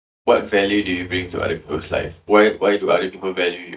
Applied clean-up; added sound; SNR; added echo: neural mask model DeepFilterNet 3.